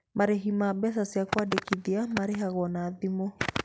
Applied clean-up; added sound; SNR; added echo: none; none; none; none.